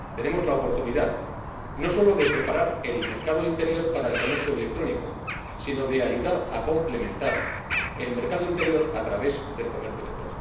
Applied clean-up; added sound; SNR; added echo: none; Bird vocalization, bird call, bird song; 7 dB; reverberation time 0.9 s.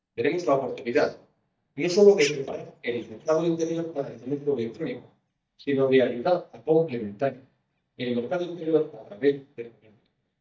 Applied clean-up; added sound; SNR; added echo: neural mask model DeepFilterNet 3.